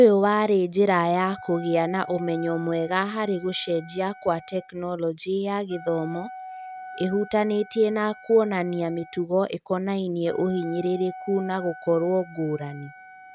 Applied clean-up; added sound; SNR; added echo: none; Wind instrument, woodwind instrument; 18 dB; none.